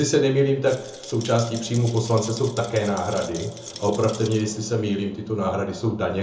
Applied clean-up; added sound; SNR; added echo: none; Rattle; 17 dB; reverberation time 0.6 s.